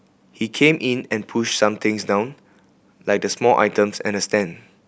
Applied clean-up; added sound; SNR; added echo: none; none; none; none.